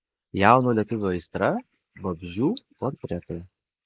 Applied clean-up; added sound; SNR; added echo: neural mask model Resemble Enhance denoiser.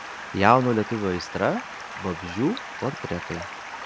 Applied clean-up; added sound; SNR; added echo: none; Stream; 11 dB; none.